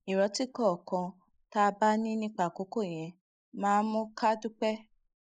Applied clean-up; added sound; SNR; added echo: neural mask model Resemble Enhance denoiser.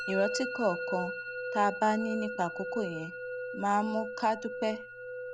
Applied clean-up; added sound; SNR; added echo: none; Musical instrument; 5 dB; none.